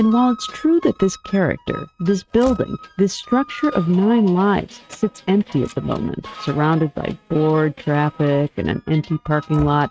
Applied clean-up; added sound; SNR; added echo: neural mask model RNNoise.